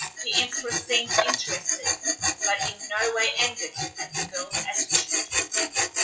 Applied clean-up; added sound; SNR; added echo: classical method WPE with log-MMSE.